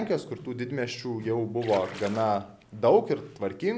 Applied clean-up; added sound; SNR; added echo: none; Splash, splatter; 15 dB; none.